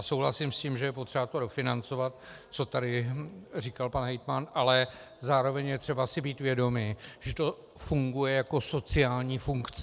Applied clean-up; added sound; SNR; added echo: none; none; none; none.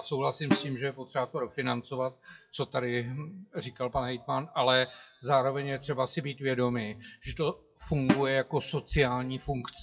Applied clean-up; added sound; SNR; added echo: classical method WPE with log-MMSE.